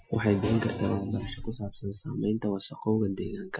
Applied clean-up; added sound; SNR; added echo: classical method Wiener filter.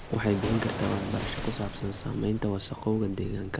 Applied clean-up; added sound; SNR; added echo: none; Waves, surf; 7 dB; none.